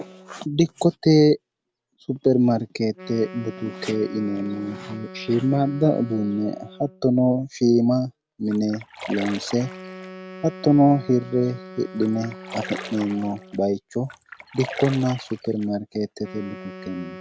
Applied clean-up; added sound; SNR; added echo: none; Splash, splatter + Wind instrument, woodwind instrument; 16 dB; none.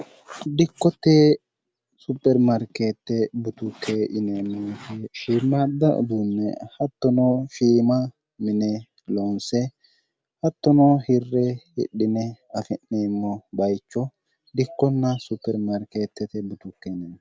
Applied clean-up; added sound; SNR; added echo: none; none; none; none.